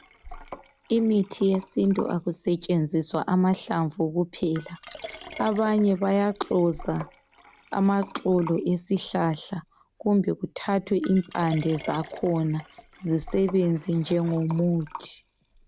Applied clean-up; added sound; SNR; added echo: none; Liquid; 19 dB; none.